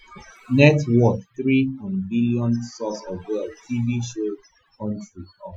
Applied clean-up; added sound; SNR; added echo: classical method Wiener filter.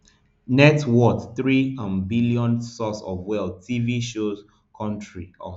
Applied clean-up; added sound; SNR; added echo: none; none; none; none.